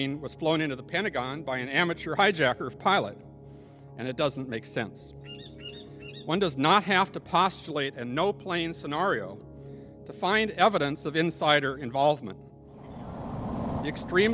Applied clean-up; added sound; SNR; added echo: none; Bird vocalization, bird call, bird song; 20 dB; none.